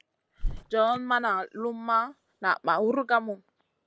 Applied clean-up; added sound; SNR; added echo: none; Bird; 10 dB; none.